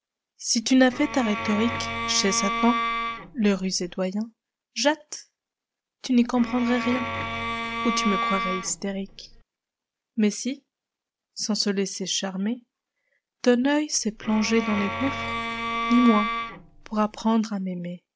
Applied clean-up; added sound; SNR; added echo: none; Bowed string instrument; 4 dB; none.